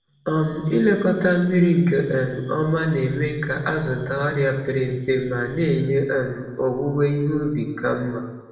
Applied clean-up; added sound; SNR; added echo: none; none; none; reverberation time 0.9 s.